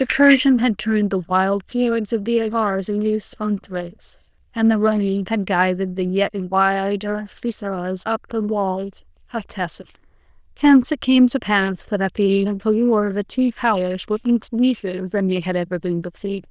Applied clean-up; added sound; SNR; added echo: neural diffusion model UNIVERSE++.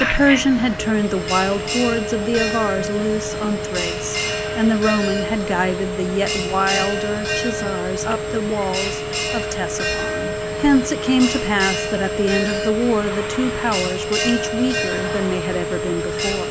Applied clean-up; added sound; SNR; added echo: none; Telephone + Bell; 2 dB; none.